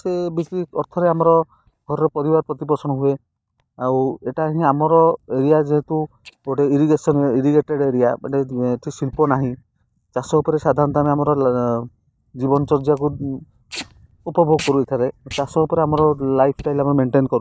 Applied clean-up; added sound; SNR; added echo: neural mask model DeepFilterNet 3.